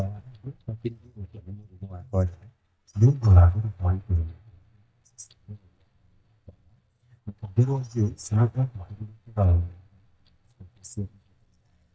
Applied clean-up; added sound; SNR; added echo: neural mask model DeepFilterNet 3.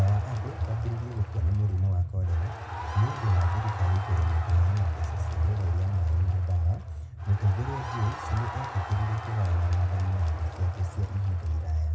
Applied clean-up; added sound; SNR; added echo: none; Crowd; 14 dB; reverberation time 0.2 s.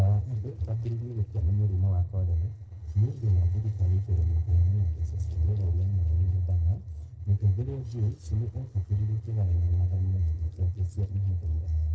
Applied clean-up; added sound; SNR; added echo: neural separator model SepFormer DNS4.